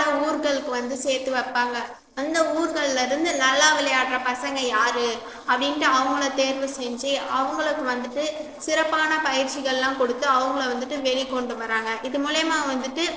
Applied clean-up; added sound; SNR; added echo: neural separator model SepFormer DNS4.